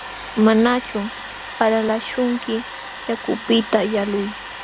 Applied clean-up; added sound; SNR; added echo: none; Domestic sounds, home sounds; 12 dB; none.